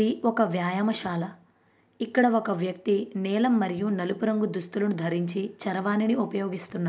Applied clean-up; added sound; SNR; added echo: none; none; none; none.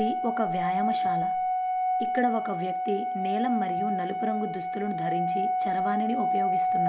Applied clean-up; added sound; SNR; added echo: none; Organ; -4 dB; none.